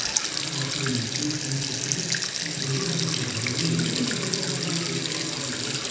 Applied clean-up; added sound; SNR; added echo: none; Sink (filling or washing); -2 dB; reverberation time 1.2 s.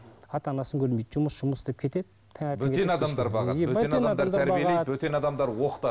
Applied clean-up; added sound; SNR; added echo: none; none; none; none.